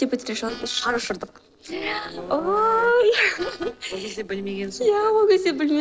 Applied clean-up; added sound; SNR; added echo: neural separator model SepFormer DNS4.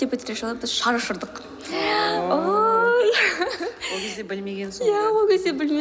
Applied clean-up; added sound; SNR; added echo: none; none; none; none.